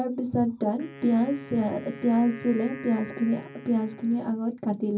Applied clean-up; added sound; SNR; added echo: none; Wind instrument, woodwind instrument; 17 dB; reverberation time 0.4 s.